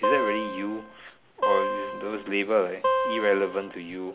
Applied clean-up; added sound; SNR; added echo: none; Acoustic guitar; 0 dB; none.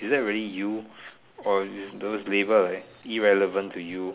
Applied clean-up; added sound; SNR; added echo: none; none; none; none.